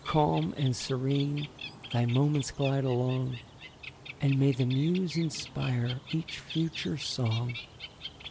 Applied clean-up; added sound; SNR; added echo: none; Bird; 14 dB; none.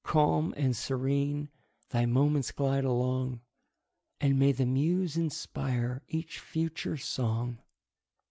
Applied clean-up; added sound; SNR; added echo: none; none; none; none.